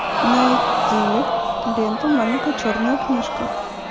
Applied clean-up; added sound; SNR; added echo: none; Crowd; -1 dB; none.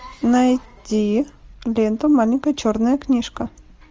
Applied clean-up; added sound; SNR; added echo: none; none; none; none.